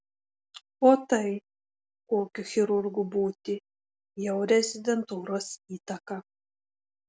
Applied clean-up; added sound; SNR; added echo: none; none; none; none.